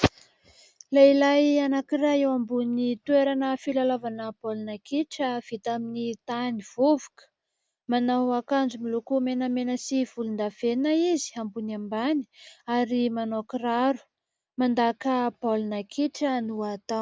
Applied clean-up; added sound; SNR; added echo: none; none; none; none.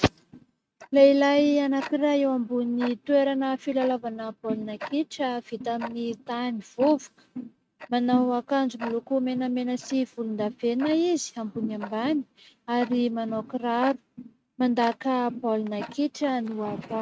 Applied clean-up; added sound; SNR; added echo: neural mask model RNNoise.